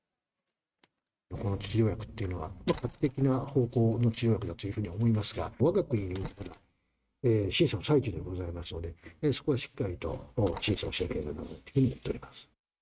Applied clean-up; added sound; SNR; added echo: neural mask model RNNoise.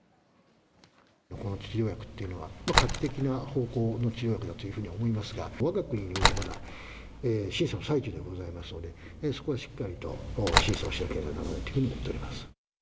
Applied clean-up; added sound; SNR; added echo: none; Slam; -1 dB; none.